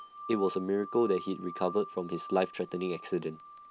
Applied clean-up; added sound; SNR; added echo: none; Wind chime; 13 dB; none.